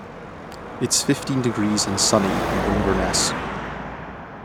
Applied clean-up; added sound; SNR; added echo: none; Car passing by / Traffic noise, roadway noise / Engine; 3 dB; none.